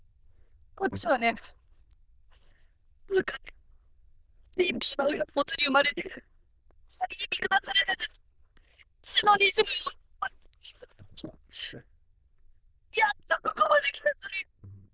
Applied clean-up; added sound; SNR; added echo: neural diffusion model UNIVERSE++.